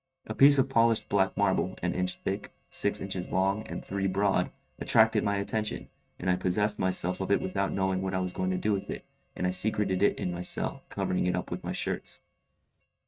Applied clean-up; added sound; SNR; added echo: neural mask model RNNoise.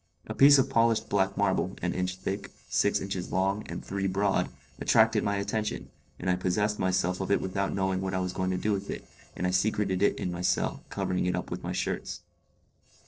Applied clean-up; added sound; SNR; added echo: neural separator model SepFormer DNS4.